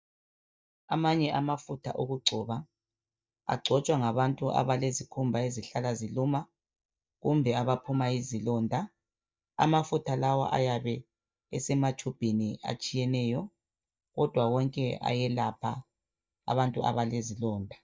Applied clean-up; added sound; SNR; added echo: neural mask model DeepFilterNet 3.